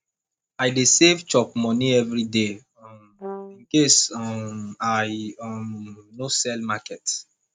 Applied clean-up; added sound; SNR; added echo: neural mask model RNNoise.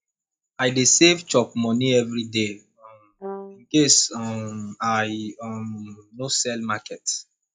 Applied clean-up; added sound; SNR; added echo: classical method log-MMSE.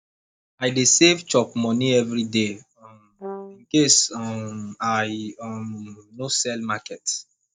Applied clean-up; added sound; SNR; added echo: neural mask model DeepFilterNet 3.